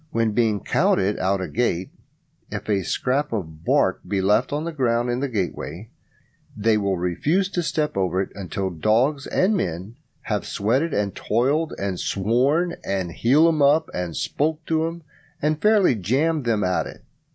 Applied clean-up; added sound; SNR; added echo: none; none; none; none.